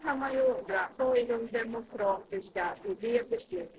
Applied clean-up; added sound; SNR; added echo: neural separator model SepFormer DNS4.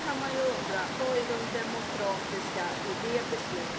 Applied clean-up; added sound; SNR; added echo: none; Water; 1 dB; reverberation time 1.0 s.